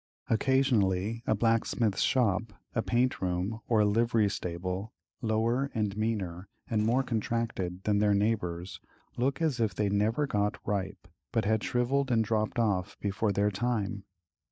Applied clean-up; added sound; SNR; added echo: neural mask model DeepFilterNet 3.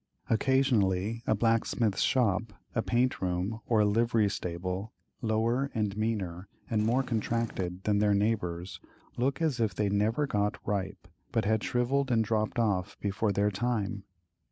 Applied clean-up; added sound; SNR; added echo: none; Purr; 16 dB; none.